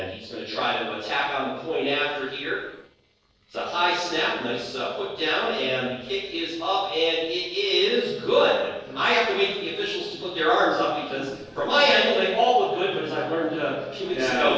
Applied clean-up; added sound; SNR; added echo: neural separator model SepFormer DNS4.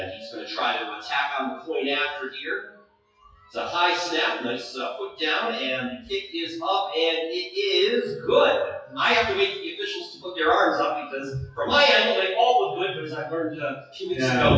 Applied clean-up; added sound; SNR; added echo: classical method WPE with log-MMSE.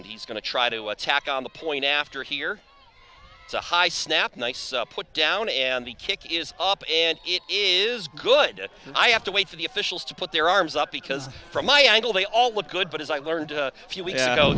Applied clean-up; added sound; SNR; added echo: none; none; none; none.